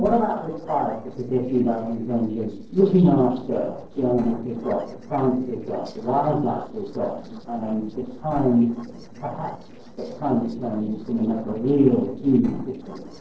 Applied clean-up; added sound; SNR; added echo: neural separator model SepFormer DNS4.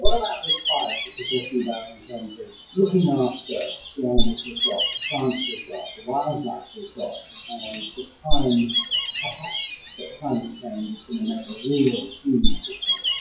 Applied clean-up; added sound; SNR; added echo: classical method WPE with log-MMSE.